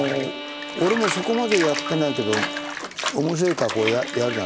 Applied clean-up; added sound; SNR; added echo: none; Bowed string instrument + Bathtub (filling or washing) / Water; 5 dB; none.